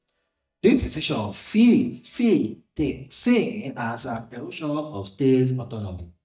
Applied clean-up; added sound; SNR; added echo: neural mask model DeepFilterNet 3.